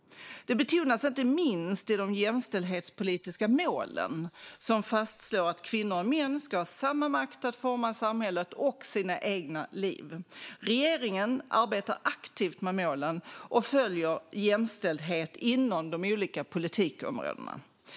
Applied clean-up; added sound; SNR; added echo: neural mask model Resemble Enhance denoiser.